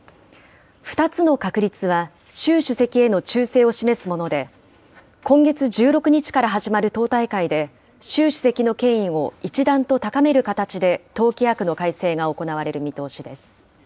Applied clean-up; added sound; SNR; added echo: none; none; none; none.